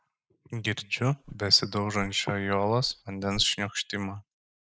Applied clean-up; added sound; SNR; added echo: neural mask model RNNoise.